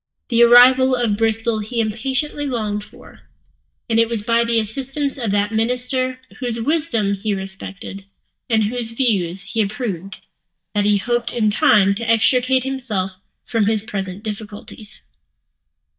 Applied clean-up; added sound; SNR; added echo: neural mask model DeepFilterNet 3.